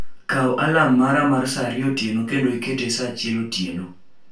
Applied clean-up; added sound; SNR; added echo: none; none; none; reverberation time 0.3 s.